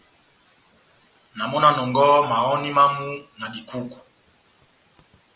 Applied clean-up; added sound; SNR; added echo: none; none; none; none.